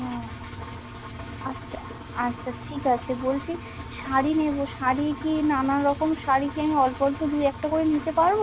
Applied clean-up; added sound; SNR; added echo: none; Engine; 12 dB; none.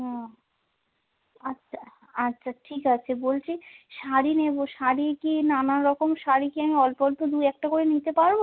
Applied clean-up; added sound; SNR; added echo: none; none; none; none.